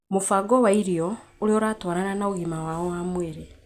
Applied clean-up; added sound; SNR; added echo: none; none; none; none.